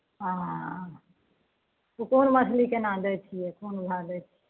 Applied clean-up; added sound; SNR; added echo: none; none; none; none.